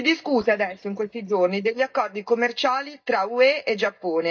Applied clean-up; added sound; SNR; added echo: neural mask model DeepFilterNet 3.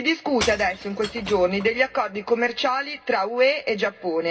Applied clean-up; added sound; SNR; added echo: none; Shatter / Crushing; 15 dB; reverberation time 0.2 s.